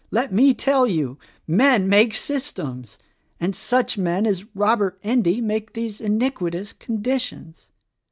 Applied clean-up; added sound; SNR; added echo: none; none; none; none.